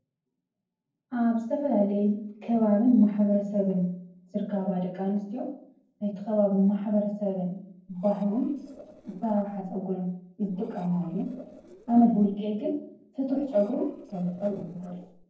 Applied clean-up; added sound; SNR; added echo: neural separator model SepFormer DNS4.